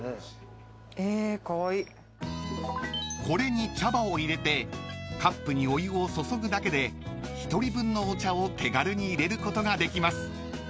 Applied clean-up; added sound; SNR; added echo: none; none; none; none.